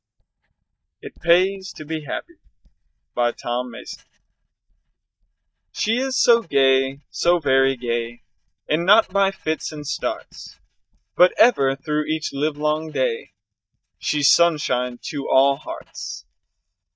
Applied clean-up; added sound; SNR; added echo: neural mask model DeepFilterNet 3.